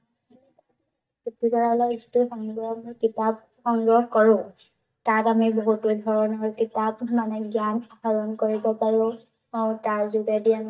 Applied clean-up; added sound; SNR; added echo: neural mask model DeepFilterNet 3.